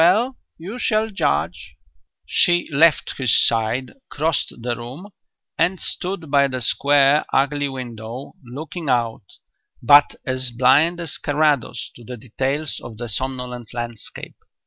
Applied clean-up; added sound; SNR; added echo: none; none; none; none.